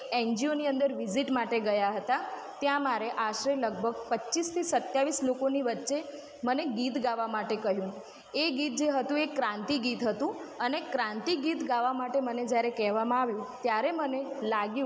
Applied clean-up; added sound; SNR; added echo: none; none; none; none.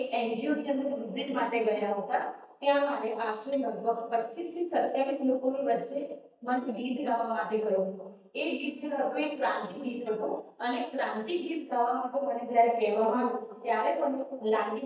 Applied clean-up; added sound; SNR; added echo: neural mask model DeepFilterNet 3.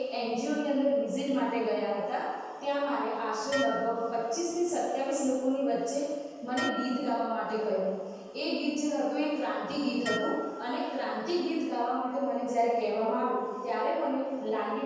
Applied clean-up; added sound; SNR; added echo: none; Dishes, pots, and pans; 13 dB; reverberation time 1.2 s.